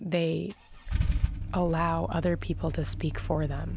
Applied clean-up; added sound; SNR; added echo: none; Idling / Engine starting / Car; 2 dB; none.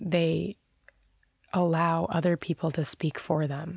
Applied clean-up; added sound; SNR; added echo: none; none; none; none.